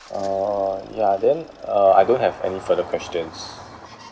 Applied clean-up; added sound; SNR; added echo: none; Engine starting; 18 dB; none.